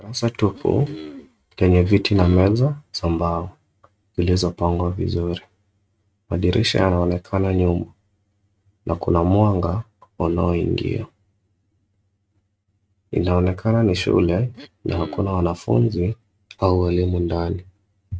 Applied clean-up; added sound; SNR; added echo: neural mask model RNNoise.